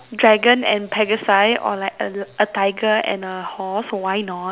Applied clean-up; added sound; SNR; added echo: none; none; none; none.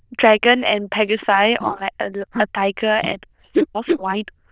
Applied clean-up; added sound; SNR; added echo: neural diffusion model UNIVERSE++.